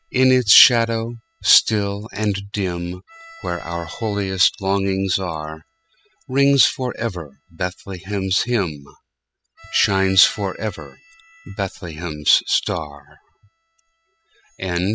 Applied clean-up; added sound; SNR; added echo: classical method spectral subtraction.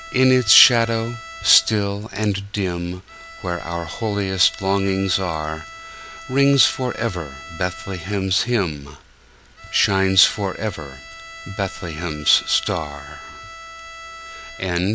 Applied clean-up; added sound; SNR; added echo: none; Bowed string instrument; 16 dB; none.